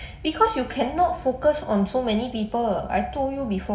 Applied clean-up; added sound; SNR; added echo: none; none; none; reverberation time 1.0 s.